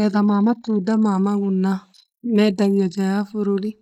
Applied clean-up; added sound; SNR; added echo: neural mask model Resemble Enhance denoiser.